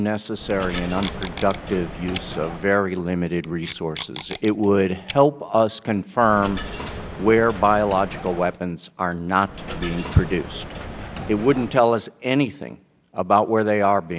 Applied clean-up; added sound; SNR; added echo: none; Coin (dropping) + Packing tape, duct tape; 11 dB; none.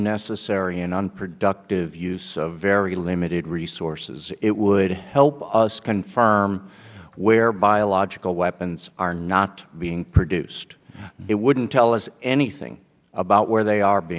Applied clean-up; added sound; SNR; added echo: none; none; none; none.